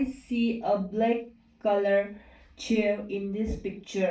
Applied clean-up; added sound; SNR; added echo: none; none; none; reverberation time 0.3 s.